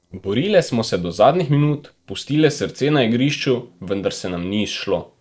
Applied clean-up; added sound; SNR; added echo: neural separator model SepFormer DNS4.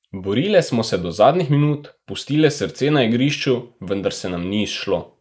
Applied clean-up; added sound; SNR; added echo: neural mask model Resemble Enhance denoiser.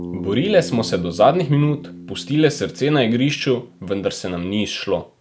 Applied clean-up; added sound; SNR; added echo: none; Bass guitar; 15 dB; none.